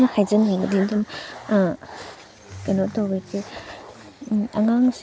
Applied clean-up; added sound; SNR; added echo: none; Ringtone; 17 dB; none.